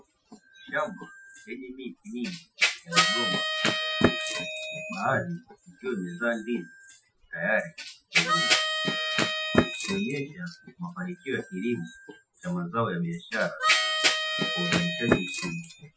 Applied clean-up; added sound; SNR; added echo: classical method Wiener filter.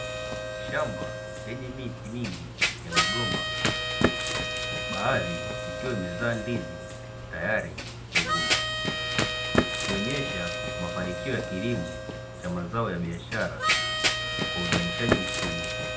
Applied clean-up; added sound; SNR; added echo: none; Harmonica + Run; -4 dB; none.